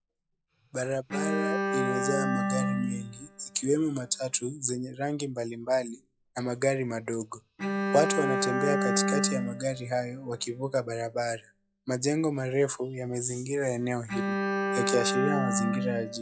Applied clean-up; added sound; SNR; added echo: classical method log-MMSE.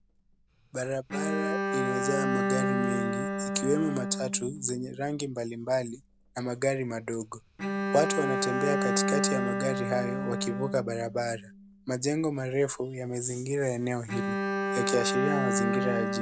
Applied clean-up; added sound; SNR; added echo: none; Bowed string instrument; 1 dB; none.